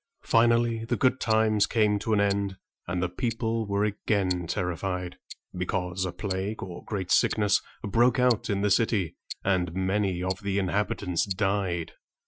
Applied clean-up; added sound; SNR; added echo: classical method Wiener filter.